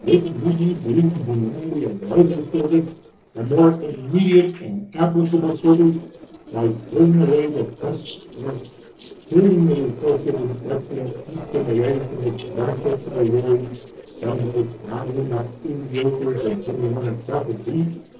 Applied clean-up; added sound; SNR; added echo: neural separator model SepFormer DNS4.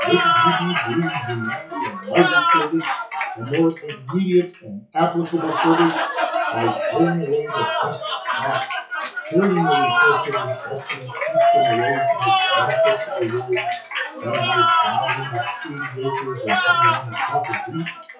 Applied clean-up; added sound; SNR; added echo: classical method WPE with log-MMSE.